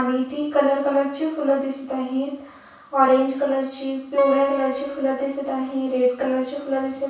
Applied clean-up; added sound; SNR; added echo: none; Acoustic guitar; 6 dB; reverberation time 0.7 s.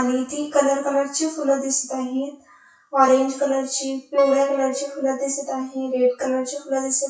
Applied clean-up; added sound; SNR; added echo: classical method WPE with log-MMSE.